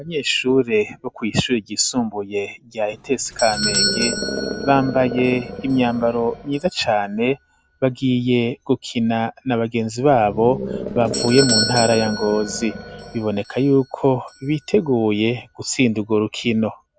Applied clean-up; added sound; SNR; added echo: none; Doorbell + Animal; 8 dB; none.